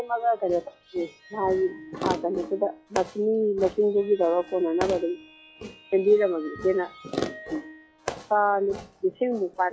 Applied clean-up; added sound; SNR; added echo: classical method log-MMSE.